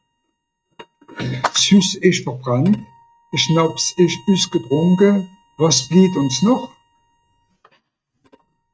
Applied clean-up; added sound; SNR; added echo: neural mask model RNNoise.